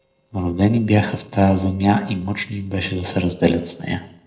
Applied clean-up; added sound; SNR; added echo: neural separator model SepFormer DNS4.